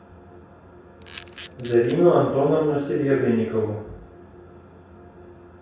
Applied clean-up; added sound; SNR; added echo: none; Camera; 12 dB; reverberation time 0.7 s.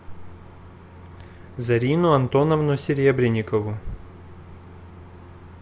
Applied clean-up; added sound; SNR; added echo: none; none; none; none.